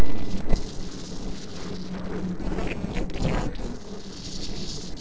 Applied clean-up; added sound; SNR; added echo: neural separator model SepFormer DNS4.